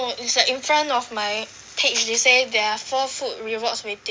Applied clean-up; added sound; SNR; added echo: none; none; none; none.